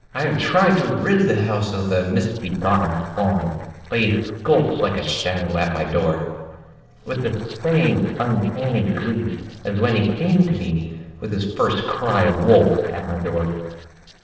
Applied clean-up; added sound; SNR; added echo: neural separator model SepFormer DNS4.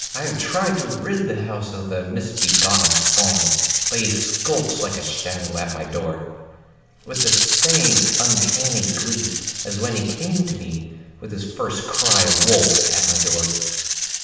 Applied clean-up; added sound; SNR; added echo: none; Rattle (instrument); -3 dB; reverberation time 1.2 s.